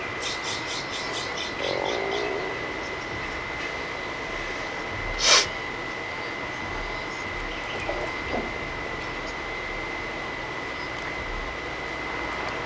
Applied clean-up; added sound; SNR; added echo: none; Bird vocalization, bird call, bird song; 7 dB; none.